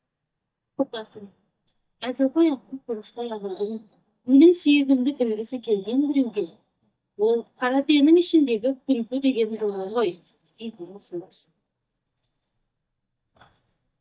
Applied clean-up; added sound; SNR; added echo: neural mask model DeepFilterNet 3.